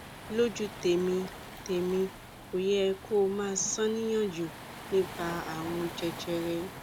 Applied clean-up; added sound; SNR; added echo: none; Waves, surf; 12 dB; none.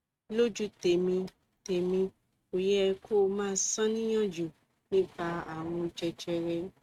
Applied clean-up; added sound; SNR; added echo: neural mask model RNNoise.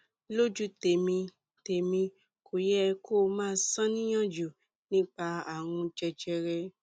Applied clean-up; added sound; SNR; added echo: none; none; none; none.